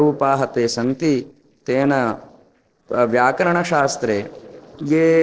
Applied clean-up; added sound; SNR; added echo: neural separator model SepFormer DNS4.